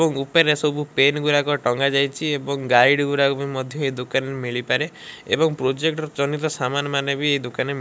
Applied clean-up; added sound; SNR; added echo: none; none; none; none.